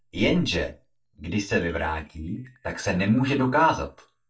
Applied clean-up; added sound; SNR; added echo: neural mask model DeepFilterNet 3.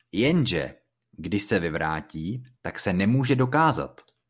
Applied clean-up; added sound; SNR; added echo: none; none; none; none.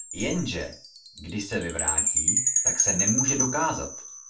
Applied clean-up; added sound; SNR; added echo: none; Chime; -4 dB; reverberation time 0.2 s.